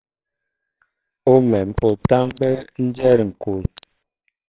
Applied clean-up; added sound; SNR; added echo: neural separator model SepFormer WHAMR!.